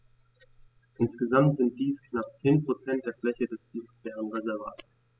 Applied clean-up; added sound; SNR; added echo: classical method spectral subtraction.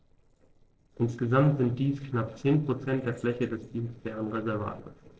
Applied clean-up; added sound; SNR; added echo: neural separator model SepFormer DNS4.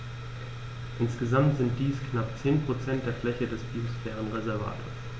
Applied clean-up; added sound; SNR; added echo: none; none; none; none.